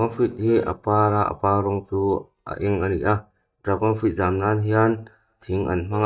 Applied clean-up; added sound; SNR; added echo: neural mask model DeepFilterNet 3.